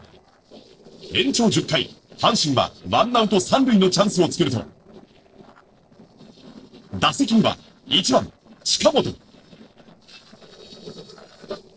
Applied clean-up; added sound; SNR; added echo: neural separator model SepFormer DNS4.